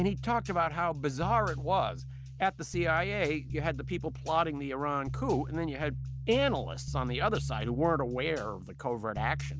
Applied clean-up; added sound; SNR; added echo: none; none; none; none.